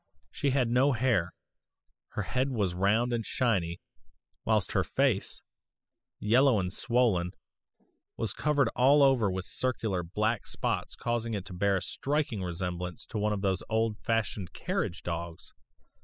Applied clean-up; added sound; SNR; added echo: classical method spectral subtraction.